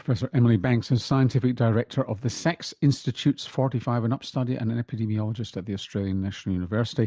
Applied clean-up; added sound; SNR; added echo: none; none; none; none.